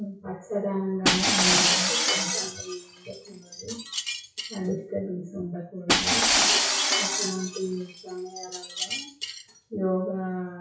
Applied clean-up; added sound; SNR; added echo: classical method WPE with log-MMSE.